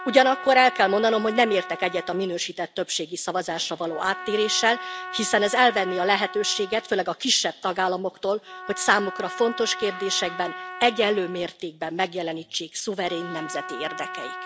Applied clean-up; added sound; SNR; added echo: none; Trumpet; 13 dB; none.